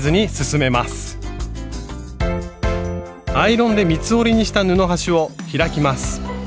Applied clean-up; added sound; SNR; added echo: none; none; none; none.